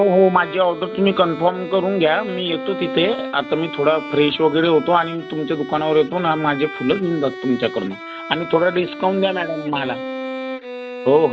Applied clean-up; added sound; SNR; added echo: none; Bowed string instrument; 11 dB; none.